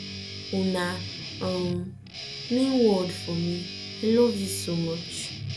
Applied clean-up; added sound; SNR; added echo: none; Guitar; 9 dB; none.